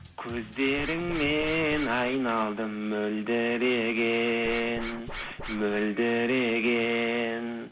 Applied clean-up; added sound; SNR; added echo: none; Scratching (performance technique); 12 dB; none.